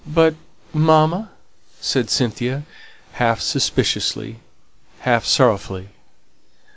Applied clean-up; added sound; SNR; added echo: none; none; none; none.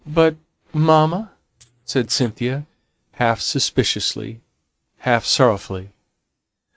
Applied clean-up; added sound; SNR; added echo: neural mask model RNNoise.